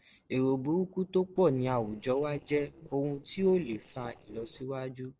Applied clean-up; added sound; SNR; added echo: neural separator model SepFormer DNS4.